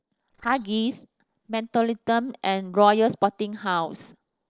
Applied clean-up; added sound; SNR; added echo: neural separator model SepFormer DNS4.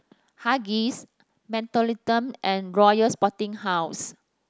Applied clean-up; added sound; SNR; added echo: none; none; none; none.